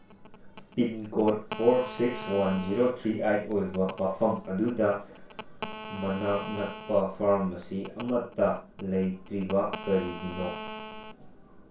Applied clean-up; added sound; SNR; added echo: none; Telephone; 14 dB; reverberation time 0.3 s.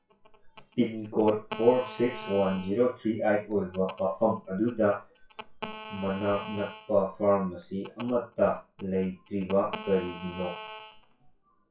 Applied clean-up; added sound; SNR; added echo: classical method WPE with log-MMSE.